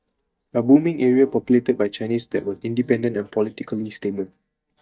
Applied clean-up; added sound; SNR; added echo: neural mask model DeepFilterNet 3.